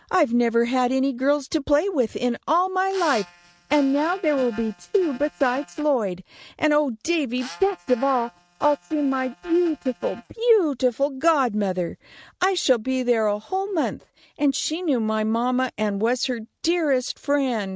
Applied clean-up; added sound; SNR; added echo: neural mask model RNNoise.